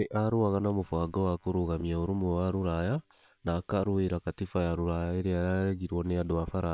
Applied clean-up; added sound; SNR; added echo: neural separator model SepFormer WHAM!.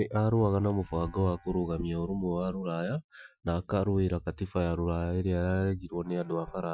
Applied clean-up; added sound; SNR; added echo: classical method Wiener filter.